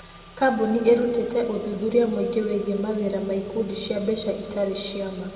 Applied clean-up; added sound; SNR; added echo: none; Engine / Car; 20 dB; reverberation time 1.8 s.